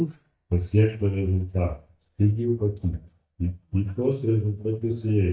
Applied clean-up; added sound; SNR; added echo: neural mask model DeepFilterNet 3.